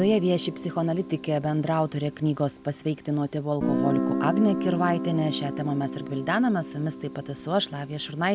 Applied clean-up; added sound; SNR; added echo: none; Guitar; 6 dB; none.